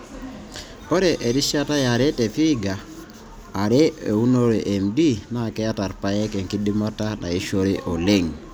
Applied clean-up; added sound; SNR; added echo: none; none; none; none.